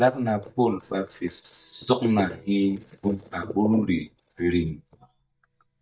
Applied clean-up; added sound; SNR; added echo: neural mask model DeepFilterNet 3.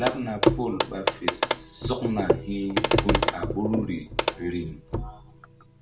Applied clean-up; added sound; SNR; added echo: none; Clock; -5 dB; none.